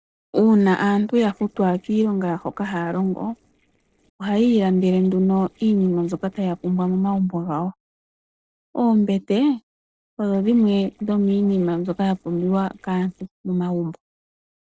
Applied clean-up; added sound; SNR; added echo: neural separator model SepFormer DNS4.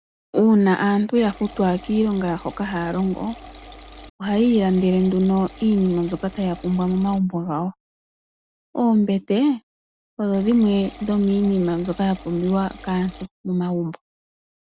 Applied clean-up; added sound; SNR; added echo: none; Liquid; 18 dB; none.